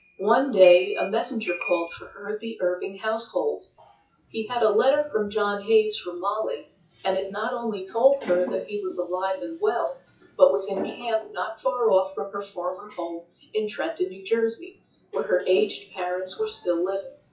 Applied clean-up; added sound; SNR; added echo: classical method WPE with log-MMSE.